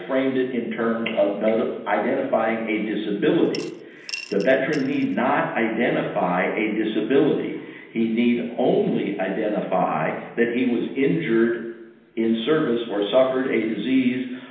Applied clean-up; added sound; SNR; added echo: none; Coin (dropping) / Glass; 18 dB; reverberation time 0.9 s.